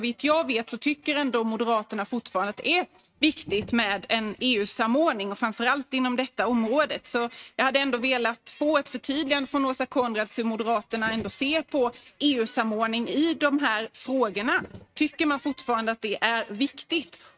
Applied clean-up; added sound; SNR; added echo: neural mask model RNNoise.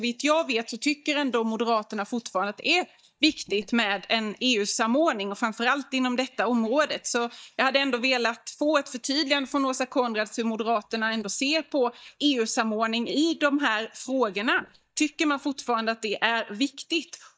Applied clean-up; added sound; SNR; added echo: neural mask model DeepFilterNet 3.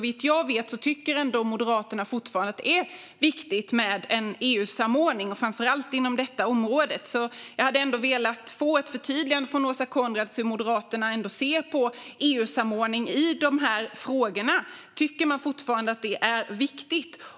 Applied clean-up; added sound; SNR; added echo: none; none; none; none.